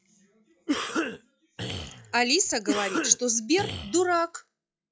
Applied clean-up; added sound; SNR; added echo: classical method log-MMSE.